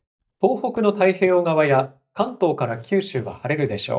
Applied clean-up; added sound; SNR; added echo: neural mask model DeepFilterNet 3.